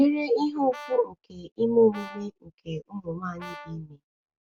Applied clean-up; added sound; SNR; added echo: none; Brass instrument; 19 dB; none.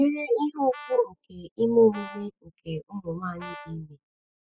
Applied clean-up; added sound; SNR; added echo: classical method spectral subtraction.